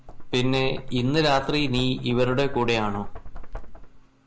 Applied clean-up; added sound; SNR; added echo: none; Knock; 7 dB; none.